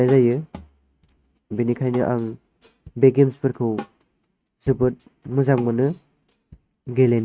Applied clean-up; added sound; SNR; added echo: neural mask model RNNoise.